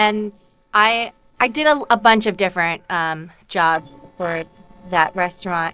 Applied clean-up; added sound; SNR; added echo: neural separator model SepFormer DNS4.